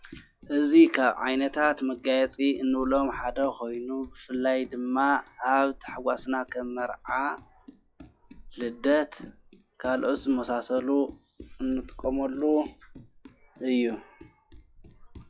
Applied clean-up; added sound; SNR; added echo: classical method log-MMSE.